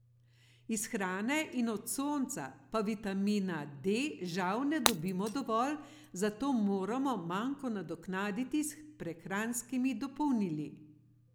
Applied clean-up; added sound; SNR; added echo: none; Shatter; 4 dB; none.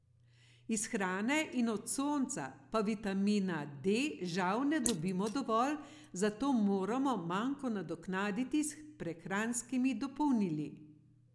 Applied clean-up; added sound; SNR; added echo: neural mask model Resemble Enhance denoiser.